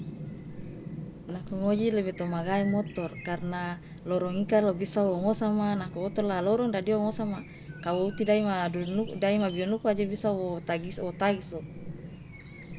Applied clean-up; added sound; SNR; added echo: none; Chirp, tweet; 12 dB; none.